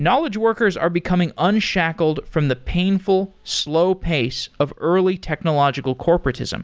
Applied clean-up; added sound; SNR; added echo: none; none; none; none.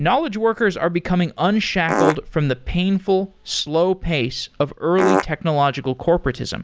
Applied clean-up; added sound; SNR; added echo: none; Fart; -2 dB; none.